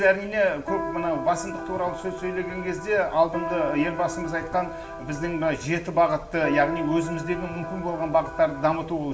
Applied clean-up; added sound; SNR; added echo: none; Electric guitar; 8 dB; reverberation time 0.6 s.